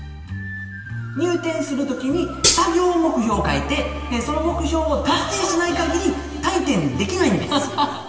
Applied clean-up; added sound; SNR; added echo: none; Hi-hat; -1 dB; reverberation time 2.3 s.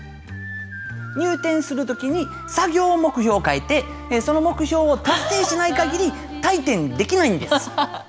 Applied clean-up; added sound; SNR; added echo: none; none; none; none.